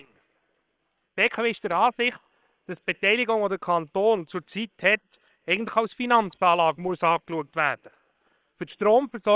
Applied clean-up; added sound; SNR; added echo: neural separator model SepFormer WHAM!.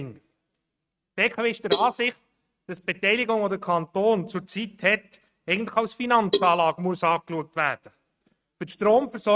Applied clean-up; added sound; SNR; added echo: neural mask model RNNoise.